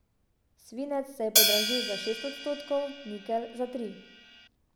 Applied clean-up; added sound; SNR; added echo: none; Hi-hat; -4 dB; none.